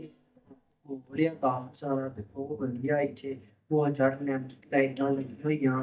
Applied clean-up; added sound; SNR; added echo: neural mask model DeepFilterNet 3.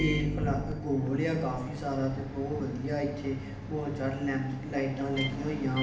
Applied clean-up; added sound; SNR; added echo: none; Microwave oven; 6 dB; reverberation time 0.8 s.